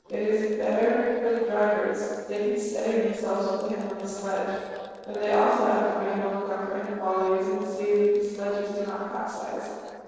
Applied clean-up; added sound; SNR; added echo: neural separator model SepFormer DNS4.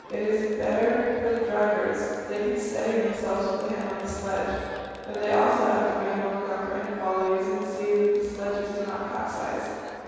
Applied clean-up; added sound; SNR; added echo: none; Crowd; 17 dB; reverberation time 2.2 s.